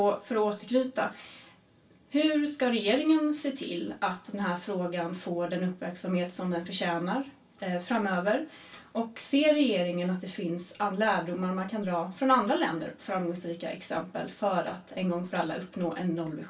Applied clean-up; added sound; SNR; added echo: none; none; none; reverberation time 0.2 s.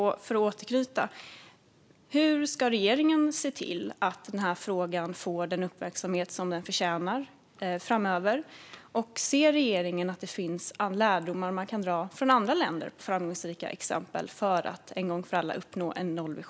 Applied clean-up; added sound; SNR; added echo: none; none; none; none.